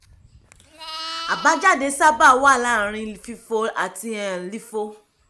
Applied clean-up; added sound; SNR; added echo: none; Livestock, farm animals, working animals; 18 dB; none.